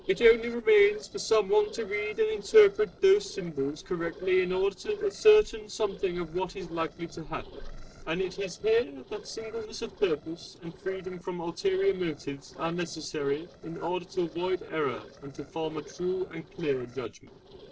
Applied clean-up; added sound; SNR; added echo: neural separator model SepFormer DNS4.